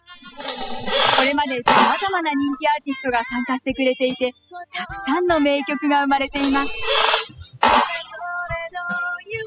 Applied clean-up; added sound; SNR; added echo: classical method spectral subtraction.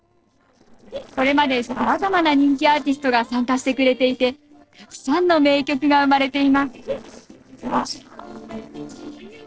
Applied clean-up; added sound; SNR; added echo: neural separator model SepFormer DNS4.